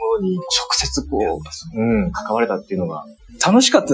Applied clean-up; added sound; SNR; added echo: classical method Wiener filter.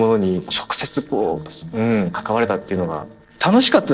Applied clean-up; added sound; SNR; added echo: neural separator model SepFormer DNS4.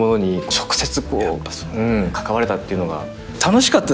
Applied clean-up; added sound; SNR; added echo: none; none; none; none.